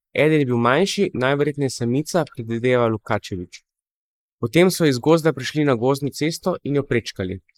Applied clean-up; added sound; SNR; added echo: neural mask model Resemble Enhance denoiser.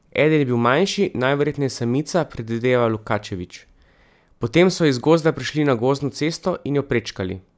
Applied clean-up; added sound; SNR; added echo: none; none; none; none.